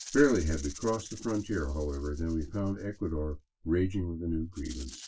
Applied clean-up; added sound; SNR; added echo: none; Rattle (instrument); 19 dB; reverberation time 0.1 s.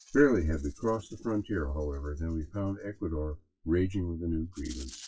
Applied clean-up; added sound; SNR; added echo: classical method WPE with log-MMSE.